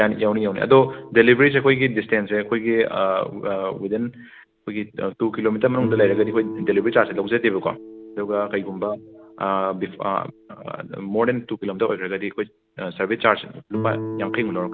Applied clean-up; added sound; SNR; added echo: none; Guitar; 14 dB; none.